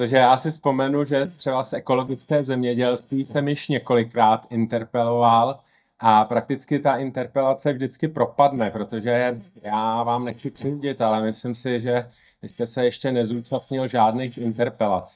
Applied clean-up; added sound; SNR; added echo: neural mask model DeepFilterNet 3.